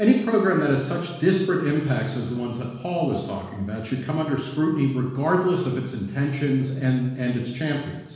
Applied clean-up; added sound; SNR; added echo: none; none; none; reverberation time 1.1 s.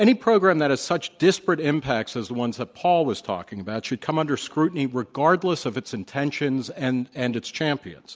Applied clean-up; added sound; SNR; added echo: none; none; none; none.